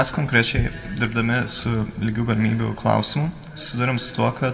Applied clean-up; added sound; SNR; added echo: none; none; none; reverberation time 0.9 s.